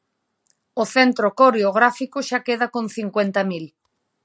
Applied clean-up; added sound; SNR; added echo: none; none; none; none.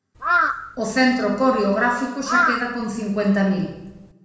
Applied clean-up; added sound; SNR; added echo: none; Crow; 4 dB; reverberation time 1.0 s.